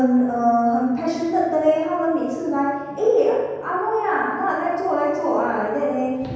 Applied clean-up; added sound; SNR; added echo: none; none; none; reverberation time 1.2 s.